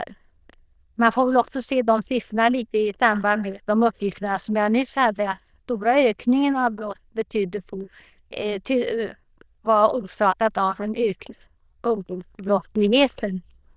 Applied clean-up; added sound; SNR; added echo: neural diffusion model UNIVERSE++.